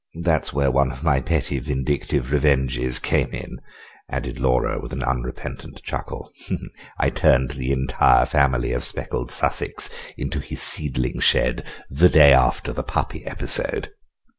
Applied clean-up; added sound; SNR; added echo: none; none; none; none.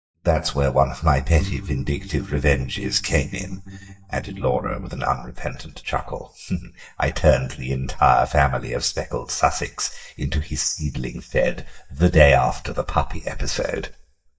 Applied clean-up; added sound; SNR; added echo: neural mask model DeepFilterNet 3.